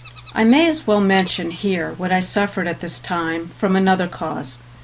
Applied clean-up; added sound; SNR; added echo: none; Bird vocalization, bird call, bird song; 19 dB; none.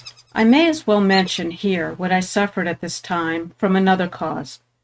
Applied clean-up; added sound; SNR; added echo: neural mask model RNNoise.